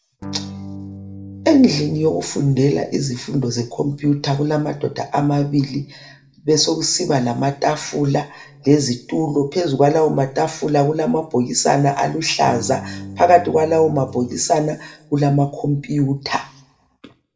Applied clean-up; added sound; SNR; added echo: none; Electric guitar / Strum; 14 dB; reverberation time 0.4 s.